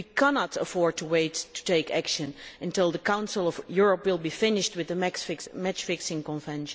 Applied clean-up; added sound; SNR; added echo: none; none; none; none.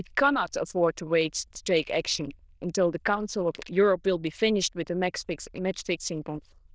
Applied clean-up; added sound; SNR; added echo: neural diffusion model UNIVERSE++.